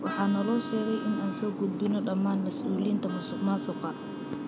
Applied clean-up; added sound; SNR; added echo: none; Vehicle horn, car horn, honking; 16 dB; none.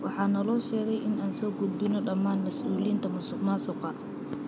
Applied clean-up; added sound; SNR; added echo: none; none; none; none.